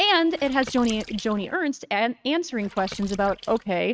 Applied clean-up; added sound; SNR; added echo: neural mask model RNNoise.